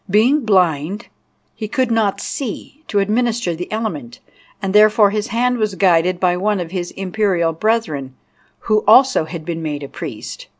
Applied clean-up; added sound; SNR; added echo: none; none; none; none.